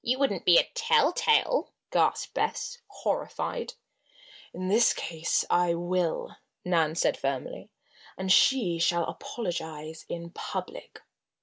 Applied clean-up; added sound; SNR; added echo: none; none; none; none.